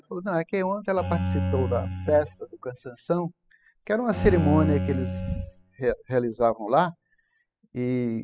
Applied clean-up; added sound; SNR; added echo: classical method spectral subtraction.